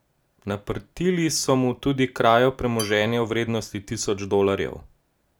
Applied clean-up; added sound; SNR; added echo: none; Dishes, pots, and pans / Glass / Bell; 17 dB; none.